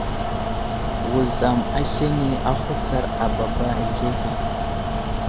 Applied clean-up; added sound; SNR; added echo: none; Mechanical fan; -2 dB; none.